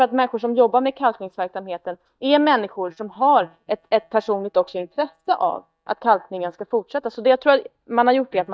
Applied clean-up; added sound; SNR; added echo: neural mask model DeepFilterNet 3.